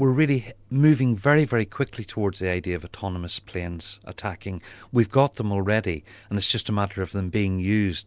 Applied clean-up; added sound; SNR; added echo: none; none; none; none.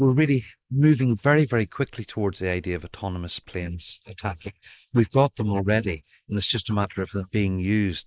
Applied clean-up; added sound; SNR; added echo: neural mask model Resemble Enhance denoiser.